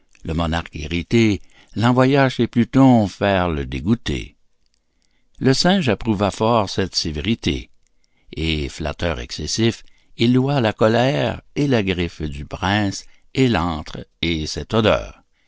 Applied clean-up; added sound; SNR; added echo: none; none; none; none.